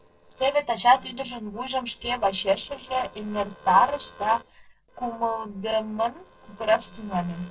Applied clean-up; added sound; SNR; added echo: neural separator model SepFormer DNS4.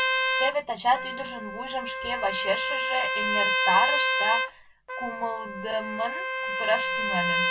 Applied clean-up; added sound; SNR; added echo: none; Trumpet; -2 dB; reverberation time 0.1 s.